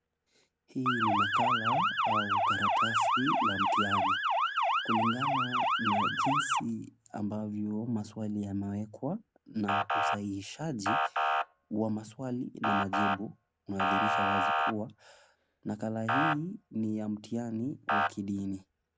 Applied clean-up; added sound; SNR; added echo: none; Motor vehicle (road) / Siren; -4 dB; none.